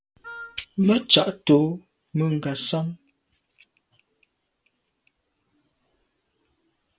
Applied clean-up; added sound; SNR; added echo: none; Wind instrument, woodwind instrument; 15 dB; none.